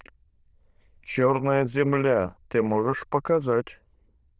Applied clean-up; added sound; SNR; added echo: neural diffusion model UNIVERSE++.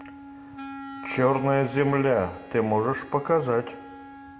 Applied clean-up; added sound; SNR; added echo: none; Wind instrument, woodwind instrument; 16 dB; none.